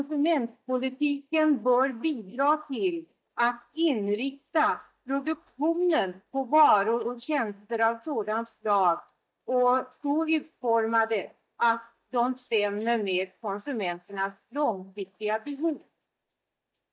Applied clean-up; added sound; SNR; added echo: neural mask model DeepFilterNet 3.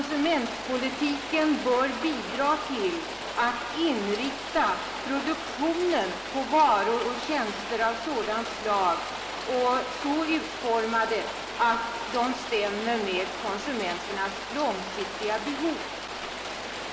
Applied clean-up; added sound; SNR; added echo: none; Rain; 7 dB; reverberation time 2.7 s.